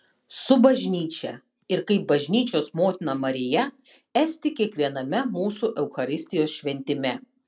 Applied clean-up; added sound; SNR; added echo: none; none; none; none.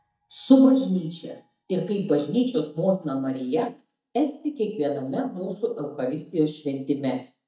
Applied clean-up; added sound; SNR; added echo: neural mask model DeepFilterNet 3.